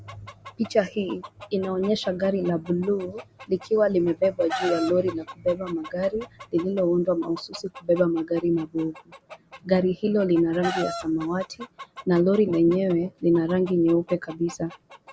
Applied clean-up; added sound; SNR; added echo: none; Chicken, rooster; 16 dB; none.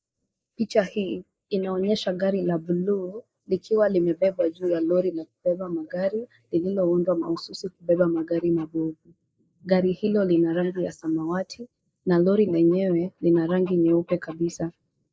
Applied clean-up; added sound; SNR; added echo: neural mask model Resemble Enhance denoiser.